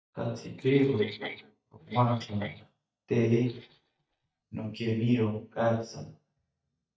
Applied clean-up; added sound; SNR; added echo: neural mask model DeepFilterNet 3.